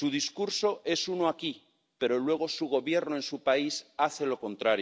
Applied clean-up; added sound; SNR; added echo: none; none; none; none.